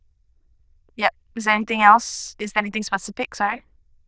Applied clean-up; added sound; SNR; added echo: neural diffusion model UNIVERSE++.